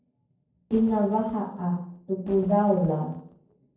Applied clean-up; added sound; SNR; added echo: neural separator model SepFormer DNS4.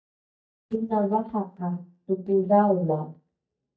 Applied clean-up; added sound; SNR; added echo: neural mask model DeepFilterNet 3.